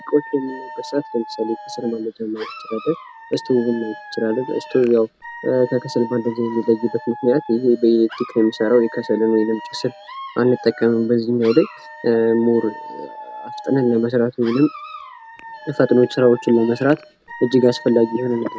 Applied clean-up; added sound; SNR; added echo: none; Alarm / Dog; 16 dB; none.